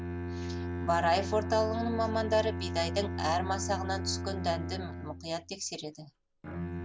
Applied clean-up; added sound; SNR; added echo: none; Bowed string instrument; 4 dB; none.